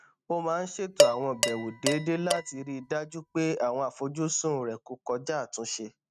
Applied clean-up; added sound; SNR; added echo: neural mask model RNNoise.